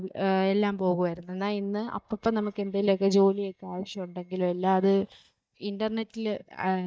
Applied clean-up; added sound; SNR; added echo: neural mask model DeepFilterNet 3.